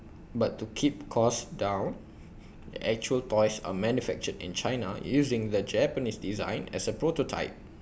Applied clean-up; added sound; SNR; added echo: none; none; none; none.